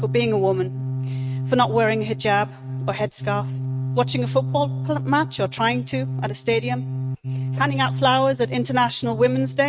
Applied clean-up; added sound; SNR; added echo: neural mask model RNNoise.